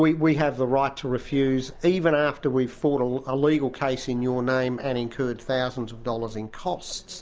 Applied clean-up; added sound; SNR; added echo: none; none; none; none.